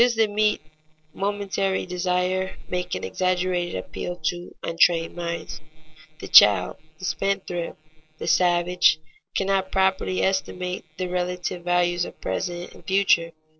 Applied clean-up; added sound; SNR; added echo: neural separator model SepFormer DNS4.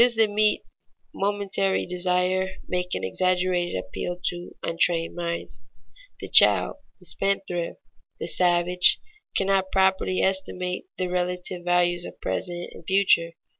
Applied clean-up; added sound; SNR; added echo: none; none; none; none.